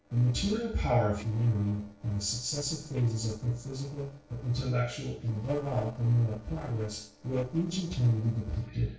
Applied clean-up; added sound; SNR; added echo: neural separator model SepFormer DNS4.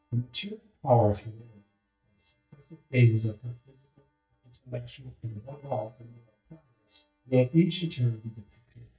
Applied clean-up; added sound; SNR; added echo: neural mask model DeepFilterNet 3.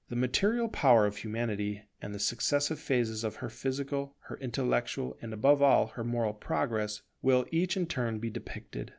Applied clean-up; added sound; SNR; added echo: none; none; none; none.